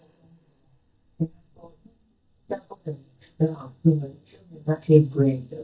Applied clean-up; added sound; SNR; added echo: neural mask model DeepFilterNet 3.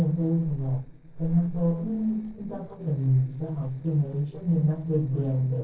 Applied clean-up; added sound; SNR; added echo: neural separator model SepFormer DNS4.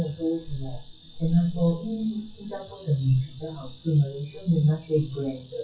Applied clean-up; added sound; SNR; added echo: classical method WPE with log-MMSE.